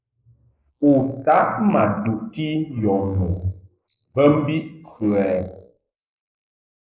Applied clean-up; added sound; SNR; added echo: neural mask model Resemble Enhance denoiser.